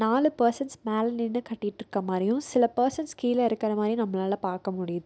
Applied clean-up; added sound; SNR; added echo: none; none; none; none.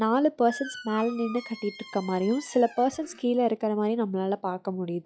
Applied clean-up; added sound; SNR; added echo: classical method log-MMSE.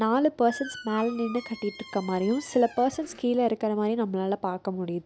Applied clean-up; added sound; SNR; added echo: none; Squeak; 17 dB; none.